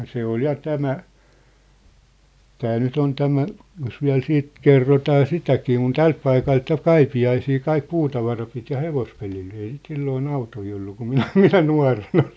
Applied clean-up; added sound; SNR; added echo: none; none; none; none.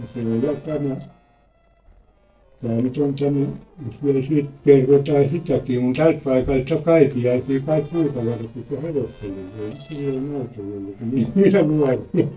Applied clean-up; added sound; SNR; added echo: neural separator model SepFormer DNS4.